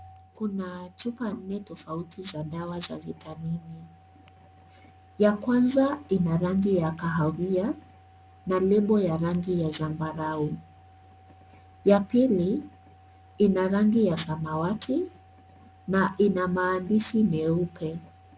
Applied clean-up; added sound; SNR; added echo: none; none; none; none.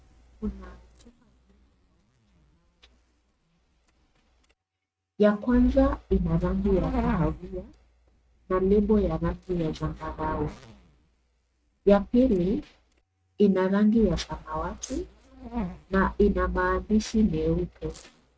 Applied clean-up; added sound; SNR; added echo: neural mask model RNNoise.